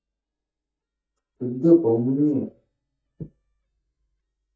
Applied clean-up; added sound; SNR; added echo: neural mask model DeepFilterNet 3.